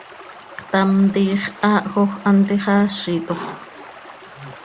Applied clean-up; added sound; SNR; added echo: none; Stream; 19 dB; none.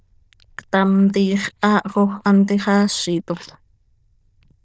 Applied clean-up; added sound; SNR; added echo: neural diffusion model UNIVERSE++.